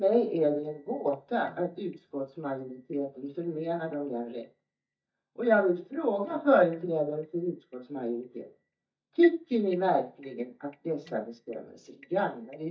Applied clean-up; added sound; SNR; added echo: neural mask model DeepFilterNet 3.